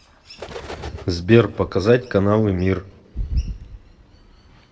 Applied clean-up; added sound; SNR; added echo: neural separator model SepFormer DNS4.